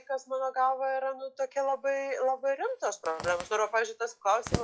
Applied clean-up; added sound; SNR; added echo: classical method log-MMSE.